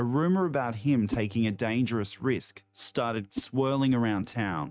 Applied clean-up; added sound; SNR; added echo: neural mask model RNNoise.